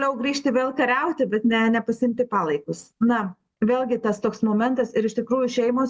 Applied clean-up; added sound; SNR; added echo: none; none; none; none.